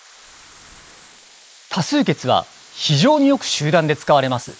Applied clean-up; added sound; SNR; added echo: neural mask model Resemble Enhance denoiser.